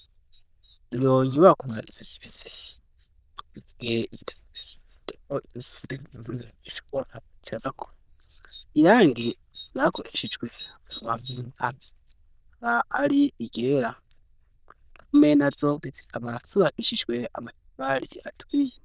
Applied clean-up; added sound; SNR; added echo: neural diffusion model UNIVERSE++.